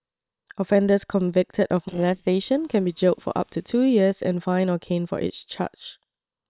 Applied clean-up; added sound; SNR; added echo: neural separator model SepFormer WHAM!.